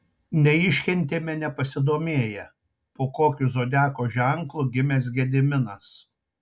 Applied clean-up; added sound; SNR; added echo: none; none; none; none.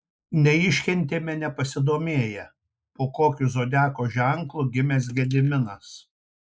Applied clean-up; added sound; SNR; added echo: neural mask model Resemble Enhance denoiser.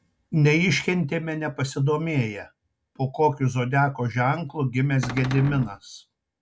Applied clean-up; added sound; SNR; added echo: none; Cupboard open or close; 10 dB; none.